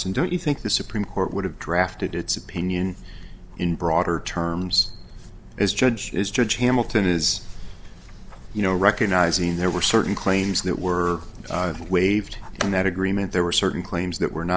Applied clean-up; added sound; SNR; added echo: none; none; none; none.